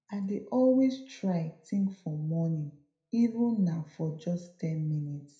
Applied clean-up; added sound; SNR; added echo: none; none; none; reverberation time 0.4 s.